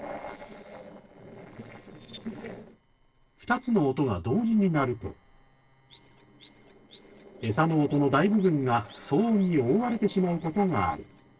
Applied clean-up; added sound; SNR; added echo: neural separator model SepFormer DNS4.